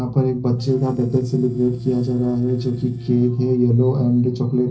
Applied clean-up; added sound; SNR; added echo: neural separator model SepFormer DNS4.